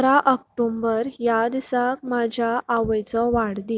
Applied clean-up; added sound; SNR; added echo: none; none; none; none.